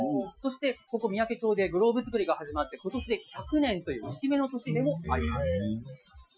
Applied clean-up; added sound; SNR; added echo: classical method Wiener filter.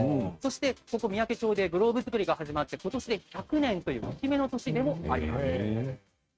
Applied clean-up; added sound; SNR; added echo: neural mask model RNNoise.